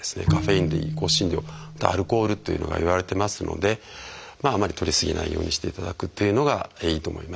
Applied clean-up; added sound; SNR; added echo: none; Bowed string instrument; 3 dB; none.